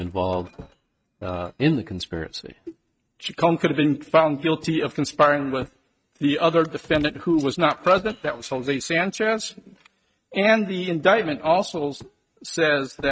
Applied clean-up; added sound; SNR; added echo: neural mask model RNNoise.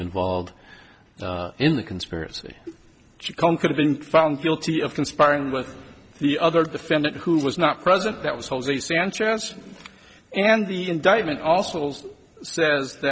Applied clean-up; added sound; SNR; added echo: none; none; none; none.